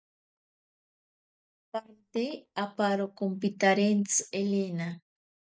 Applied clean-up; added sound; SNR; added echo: neural mask model DeepFilterNet 3.